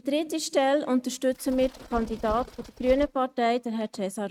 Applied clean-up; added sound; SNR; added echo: neural mask model RNNoise.